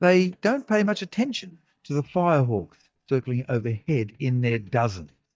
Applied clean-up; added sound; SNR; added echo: neural mask model DeepFilterNet 3.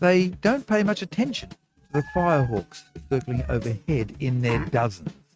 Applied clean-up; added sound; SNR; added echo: neural mask model RNNoise.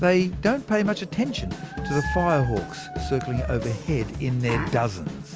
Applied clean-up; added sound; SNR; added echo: none; Dog + Sneeze; 11 dB; none.